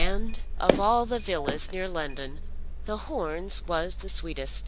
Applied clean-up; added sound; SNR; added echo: none; Walk, footsteps + Engine starting; -2 dB; none.